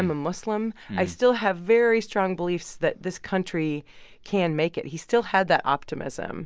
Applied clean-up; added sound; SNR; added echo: none; none; none; none.